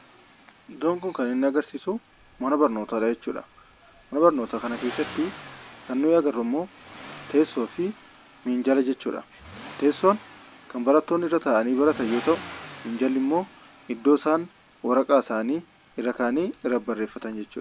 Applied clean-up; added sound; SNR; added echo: none; Accelerating, revving, vroom; 19 dB; none.